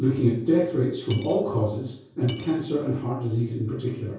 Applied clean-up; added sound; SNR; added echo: none; Cutlery, silverware / Dishes, pots, and pans; 20 dB; reverberation time 0.6 s.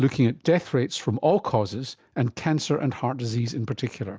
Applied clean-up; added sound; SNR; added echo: none; none; none; none.